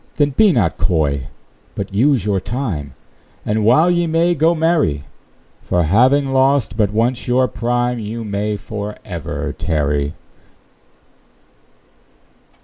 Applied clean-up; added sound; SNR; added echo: none; none; none; none.